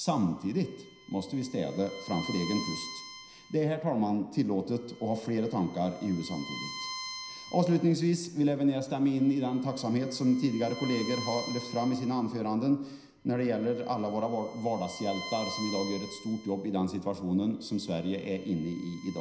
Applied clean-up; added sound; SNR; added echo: none; Bowed string instrument; 15 dB; reverberation time 0.9 s.